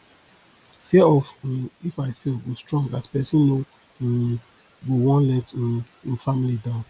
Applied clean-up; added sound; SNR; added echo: none; none; none; none.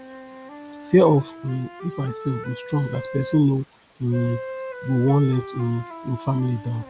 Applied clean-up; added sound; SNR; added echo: none; Wind instrument, woodwind instrument; 13 dB; none.